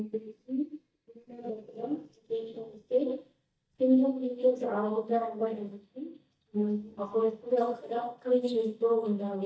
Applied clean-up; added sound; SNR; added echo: neural mask model DeepFilterNet 3.